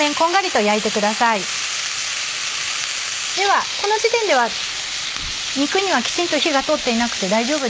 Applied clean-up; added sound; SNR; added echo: none; none; none; none.